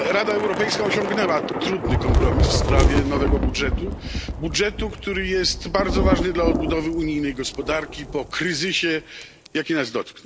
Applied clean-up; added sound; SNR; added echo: none; Thunder / Rain; 0 dB; none.